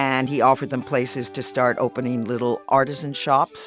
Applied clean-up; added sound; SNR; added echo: none; Wind instrument, woodwind instrument + Guitar; 19 dB; none.